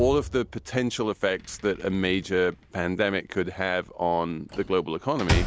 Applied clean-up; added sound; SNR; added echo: none; Slam; 8 dB; none.